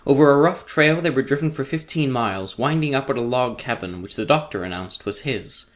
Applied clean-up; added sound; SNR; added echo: none; none; none; none.